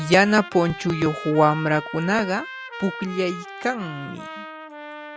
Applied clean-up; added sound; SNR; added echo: none; Trumpet; 13 dB; none.